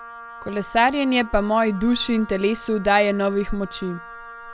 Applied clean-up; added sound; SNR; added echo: none; Wind instrument, woodwind instrument; 17 dB; none.